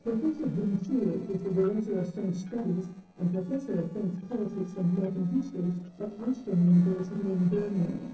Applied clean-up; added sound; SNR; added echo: neural separator model SepFormer DNS4.